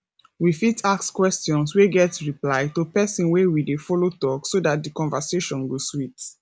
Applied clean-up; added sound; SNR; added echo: none; none; none; none.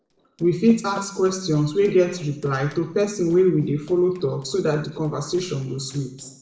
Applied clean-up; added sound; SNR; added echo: neural separator model SepFormer DNS4.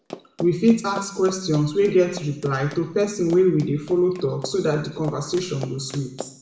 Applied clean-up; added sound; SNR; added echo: none; Run; 17 dB; reverberation time 0.7 s.